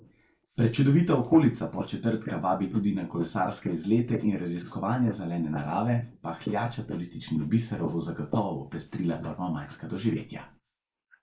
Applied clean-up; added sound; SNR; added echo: neural mask model Resemble Enhance denoiser.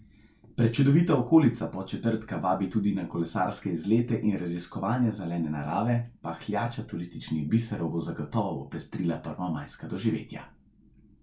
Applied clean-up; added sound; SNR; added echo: none; none; none; none.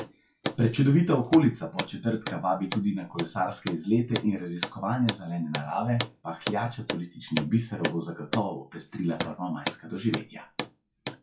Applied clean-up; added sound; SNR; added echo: classical method log-MMSE.